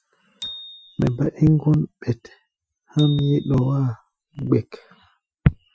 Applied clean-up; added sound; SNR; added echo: classical method Wiener filter.